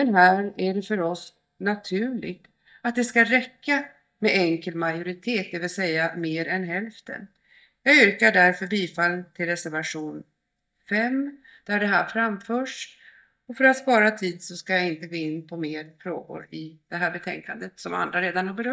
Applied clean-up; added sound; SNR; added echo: neural mask model DeepFilterNet 3.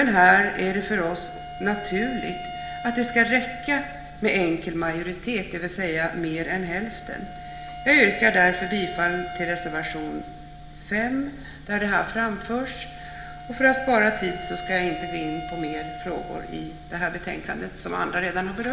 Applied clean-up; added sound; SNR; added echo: none; Wind instrument, woodwind instrument; 13 dB; reverberation time 0.9 s.